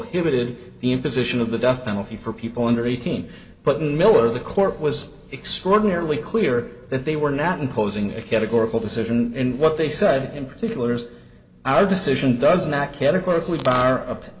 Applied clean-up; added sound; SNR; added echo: none; Domestic sounds, home sounds; 10 dB; reverberation time 1.5 s.